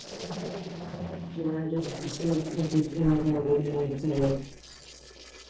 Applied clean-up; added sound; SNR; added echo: neural separator model SepFormer DNS4.